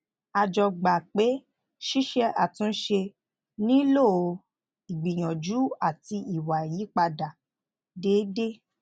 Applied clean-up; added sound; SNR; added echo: none; none; none; none.